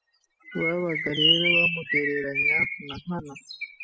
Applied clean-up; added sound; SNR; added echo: classical method spectral subtraction.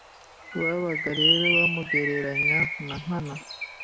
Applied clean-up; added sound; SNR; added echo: none; Bird; -3 dB; none.